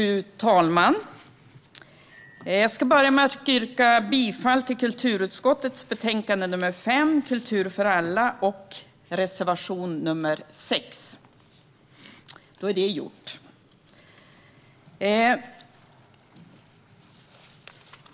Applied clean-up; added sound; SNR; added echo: none; none; none; none.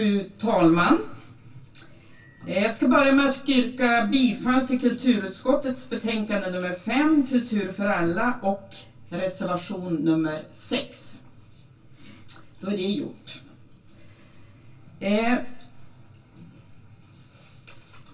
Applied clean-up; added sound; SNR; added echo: none; none; none; reverberation time 0.2 s.